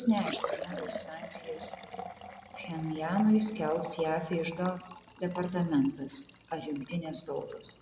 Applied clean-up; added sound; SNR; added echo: none; Liquid; 12 dB; none.